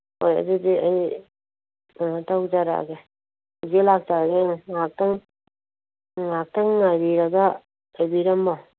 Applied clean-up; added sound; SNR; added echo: none; none; none; none.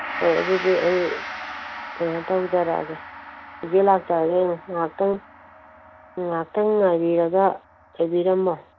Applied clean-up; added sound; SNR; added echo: none; Gong; 13 dB; none.